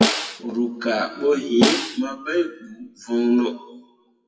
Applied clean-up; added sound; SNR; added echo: classical method WPE with log-MMSE.